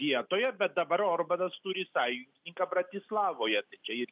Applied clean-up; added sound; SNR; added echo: none; none; none; none.